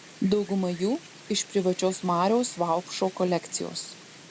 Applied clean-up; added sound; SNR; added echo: none; Wind; 20 dB; none.